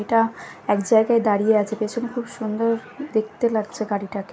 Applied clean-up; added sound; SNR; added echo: none; none; none; none.